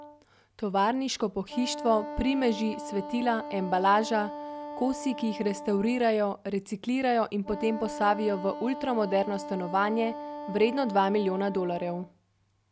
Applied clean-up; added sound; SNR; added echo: none; Wind instrument, woodwind instrument; 11 dB; none.